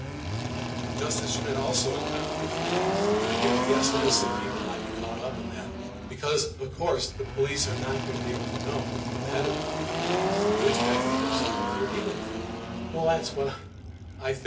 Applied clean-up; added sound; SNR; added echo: none; Engine; -3 dB; reverberation time 0.3 s.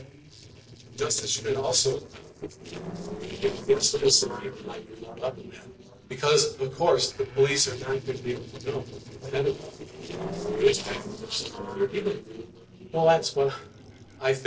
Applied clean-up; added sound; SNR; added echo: neural separator model SepFormer DNS4.